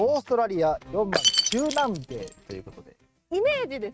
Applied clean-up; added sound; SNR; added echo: neural mask model RNNoise.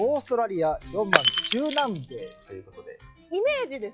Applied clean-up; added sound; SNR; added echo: classical method log-MMSE.